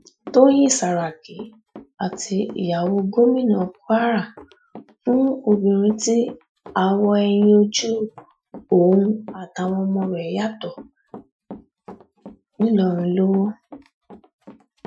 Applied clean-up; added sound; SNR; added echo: classical method Wiener filter.